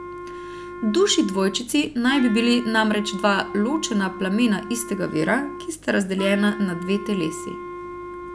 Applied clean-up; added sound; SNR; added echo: none; Wind instrument, woodwind instrument; 12 dB; none.